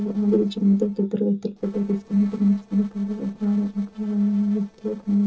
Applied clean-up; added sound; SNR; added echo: neural separator model SepFormer DNS4.